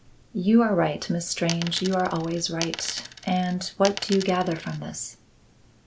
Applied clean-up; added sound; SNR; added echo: none; Coin (dropping); 11 dB; none.